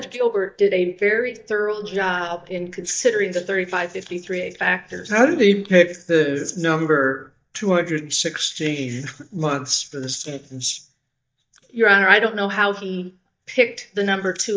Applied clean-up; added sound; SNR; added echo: neural mask model DeepFilterNet 3.